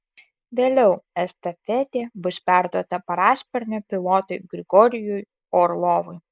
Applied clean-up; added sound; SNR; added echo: neural mask model Resemble Enhance denoiser.